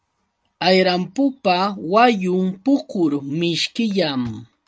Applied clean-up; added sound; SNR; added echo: none; none; none; none.